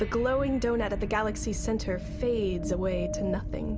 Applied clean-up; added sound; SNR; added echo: none; none; none; none.